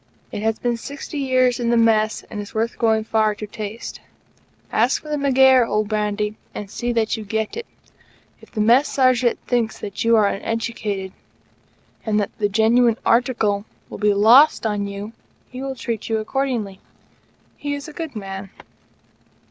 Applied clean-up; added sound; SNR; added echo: none; none; none; none.